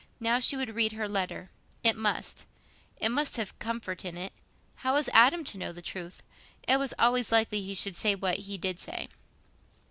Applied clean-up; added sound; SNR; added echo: none; none; none; none.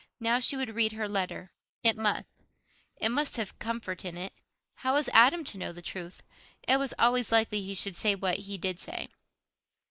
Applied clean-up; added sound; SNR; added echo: neural mask model Resemble Enhance denoiser.